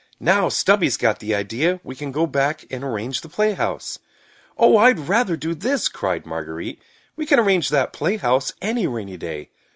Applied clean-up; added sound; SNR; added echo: none; none; none; none.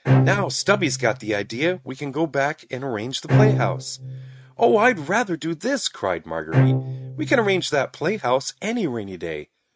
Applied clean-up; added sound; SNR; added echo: neural mask model RNNoise.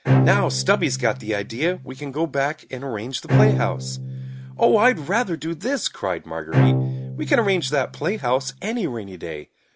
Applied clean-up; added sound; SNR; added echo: none; Bowed string instrument; 2 dB; none.